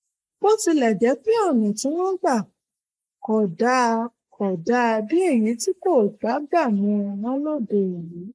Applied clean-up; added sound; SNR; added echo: neural mask model Resemble Enhance denoiser.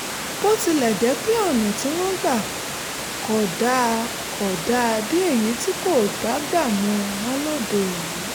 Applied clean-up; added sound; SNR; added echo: none; Water; 6 dB; none.